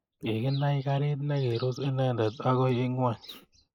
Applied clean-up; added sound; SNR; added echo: neural mask model Resemble Enhance denoiser.